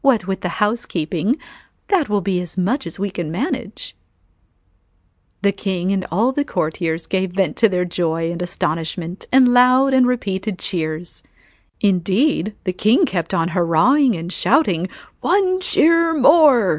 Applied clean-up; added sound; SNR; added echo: none; none; none; none.